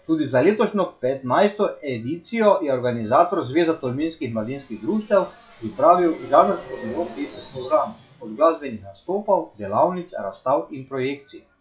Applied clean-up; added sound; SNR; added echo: classical method log-MMSE.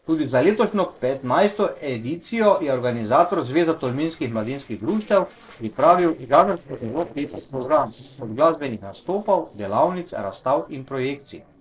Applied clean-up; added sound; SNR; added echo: neural separator model SepFormer DNS4.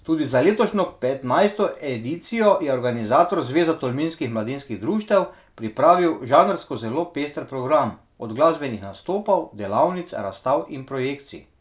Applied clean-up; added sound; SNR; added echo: none; none; none; none.